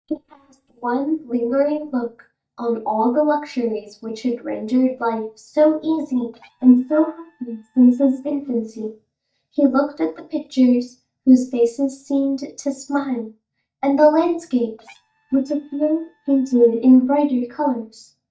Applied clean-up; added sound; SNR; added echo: neural mask model DeepFilterNet 3.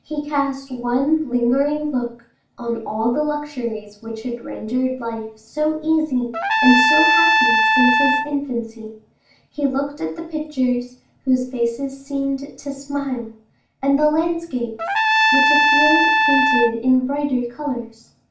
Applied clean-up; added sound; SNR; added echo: none; Trumpet; -5 dB; reverberation time 0.4 s.